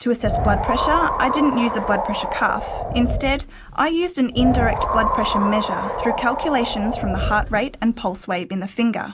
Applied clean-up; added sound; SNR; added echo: none; Wind; 2 dB; none.